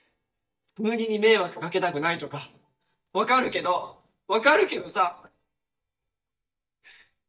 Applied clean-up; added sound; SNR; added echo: neural mask model DeepFilterNet 3.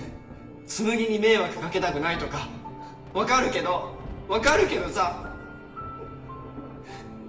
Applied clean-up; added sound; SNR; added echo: none; Thunder; 15 dB; reverberation time 0.9 s.